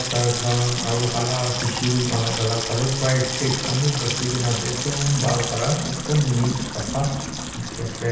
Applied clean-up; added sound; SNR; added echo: none; Sink (filling or washing) / Water tap, faucet; 5 dB; reverberation time 0.9 s.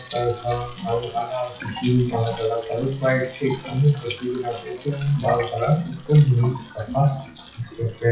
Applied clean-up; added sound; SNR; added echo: classical method WPE with log-MMSE.